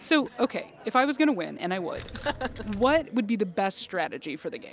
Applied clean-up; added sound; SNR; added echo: none; Keys jangling; 13 dB; none.